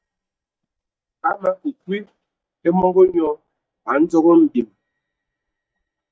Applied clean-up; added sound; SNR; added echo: neural mask model DeepFilterNet 3.